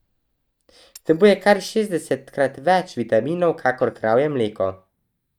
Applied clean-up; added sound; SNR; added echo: neural mask model DeepFilterNet 3.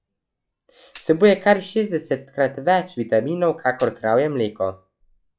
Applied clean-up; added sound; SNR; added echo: classical method log-MMSE.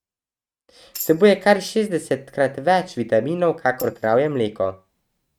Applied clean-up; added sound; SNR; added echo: neural mask model RNNoise.